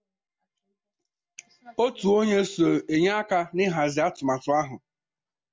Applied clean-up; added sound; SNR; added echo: none; none; none; none.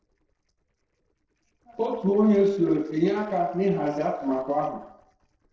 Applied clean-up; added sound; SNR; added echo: neural separator model SepFormer DNS4.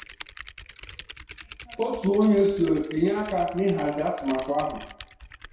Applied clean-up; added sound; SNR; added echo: none; Typing; 14 dB; reverberation time 0.7 s.